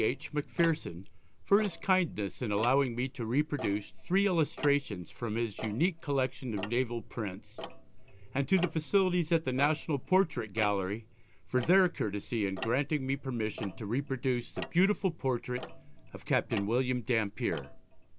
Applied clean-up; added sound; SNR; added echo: none; Tick-tock; 14 dB; none.